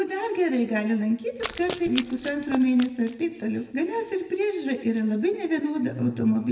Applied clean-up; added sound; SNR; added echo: none; Run; 12 dB; reverberation time 0.8 s.